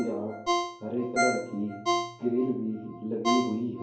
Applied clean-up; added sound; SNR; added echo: none; Ringtone; 1 dB; reverberation time 2.4 s.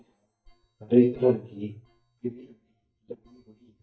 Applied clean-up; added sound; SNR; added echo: neural mask model DeepFilterNet 3.